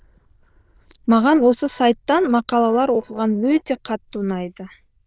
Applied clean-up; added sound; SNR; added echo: neural diffusion model UNIVERSE++.